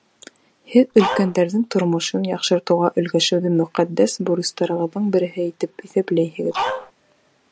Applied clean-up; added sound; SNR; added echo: none; Dog; 4 dB; none.